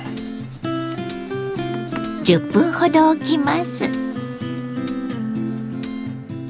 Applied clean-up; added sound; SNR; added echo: none; none; none; none.